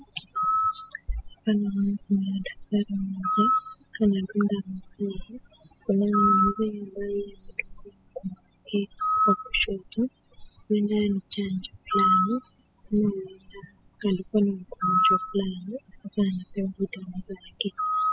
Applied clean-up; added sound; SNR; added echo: classical method spectral subtraction.